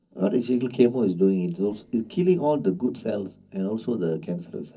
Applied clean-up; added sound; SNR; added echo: neural separator model SepFormer DNS4.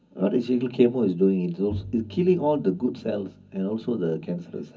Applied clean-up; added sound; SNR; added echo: none; Bowed string instrument; 16 dB; reverberation time 0.4 s.